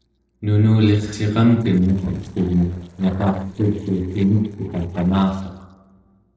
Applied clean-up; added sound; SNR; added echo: neural separator model SepFormer DNS4.